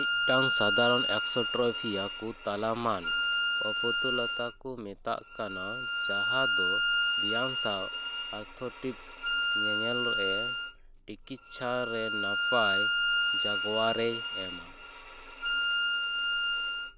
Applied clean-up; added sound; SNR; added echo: none; Bowed string instrument; -5 dB; none.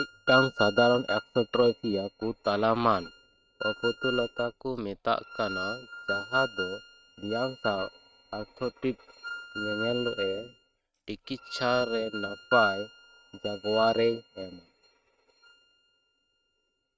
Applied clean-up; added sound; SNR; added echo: neural mask model RNNoise.